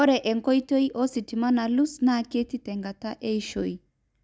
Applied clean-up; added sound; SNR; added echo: none; none; none; none.